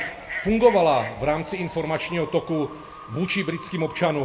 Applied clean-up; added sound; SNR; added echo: none; Bird / Fowl; 14 dB; reverberation time 0.8 s.